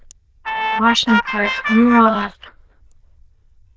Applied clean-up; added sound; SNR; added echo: neural diffusion model UNIVERSE++.